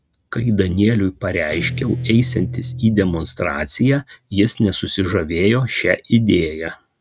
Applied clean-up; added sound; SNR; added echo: neural mask model RNNoise.